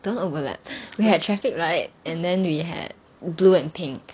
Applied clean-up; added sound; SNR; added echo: none; none; none; none.